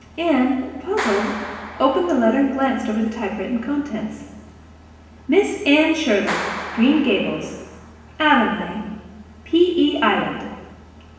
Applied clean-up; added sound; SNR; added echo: none; Clapping; 15 dB; reverberation time 1.2 s.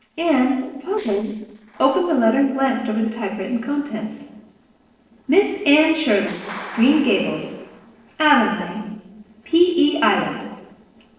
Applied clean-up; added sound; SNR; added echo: neural separator model SepFormer DNS4.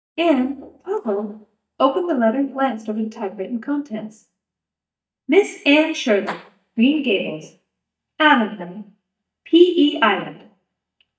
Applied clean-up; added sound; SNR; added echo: neural mask model DeepFilterNet 3.